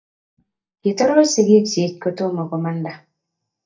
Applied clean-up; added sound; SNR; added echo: neural mask model DeepFilterNet 3.